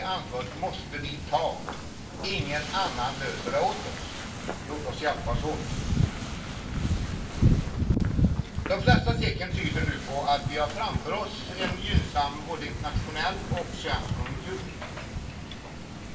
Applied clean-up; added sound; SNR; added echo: none; Wind / Ocean; -2 dB; reverberation time 0.3 s.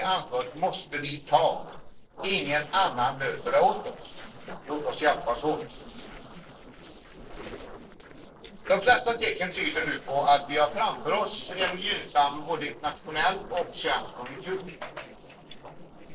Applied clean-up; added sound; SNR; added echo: neural separator model SepFormer DNS4.